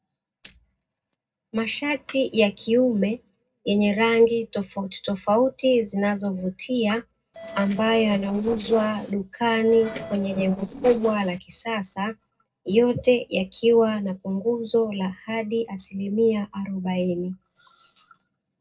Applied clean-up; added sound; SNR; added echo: neural separator model SepFormer DNS4.